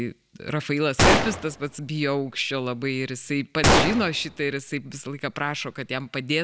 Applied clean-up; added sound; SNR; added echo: none; Gunshot, gunfire; -1 dB; none.